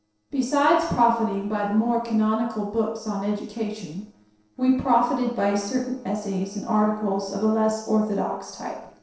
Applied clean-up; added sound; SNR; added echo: neural separator model SepFormer DNS4.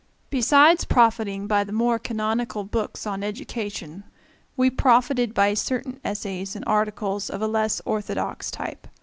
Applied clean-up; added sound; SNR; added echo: none; none; none; none.